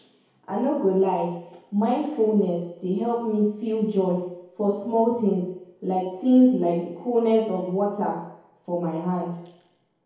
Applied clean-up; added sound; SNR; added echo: none; none; none; reverberation time 1.9 s.